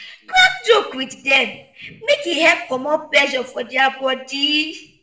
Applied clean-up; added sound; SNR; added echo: none; none; none; reverberation time 0.4 s.